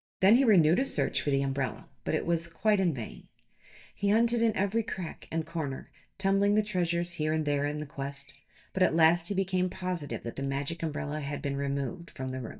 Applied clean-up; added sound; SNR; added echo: neural mask model DeepFilterNet 3.